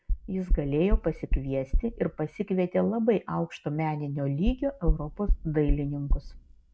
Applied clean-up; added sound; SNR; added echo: none; Knock; 1 dB; none.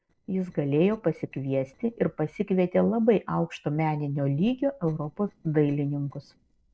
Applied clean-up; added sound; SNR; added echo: neural separator model SepFormer DNS4.